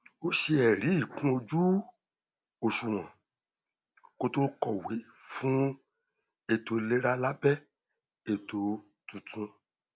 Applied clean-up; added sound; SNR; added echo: none; none; none; none.